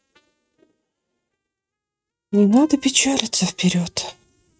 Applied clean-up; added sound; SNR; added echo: neural mask model RNNoise.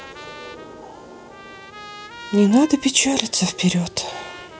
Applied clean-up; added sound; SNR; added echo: none; Trumpet; 18 dB; none.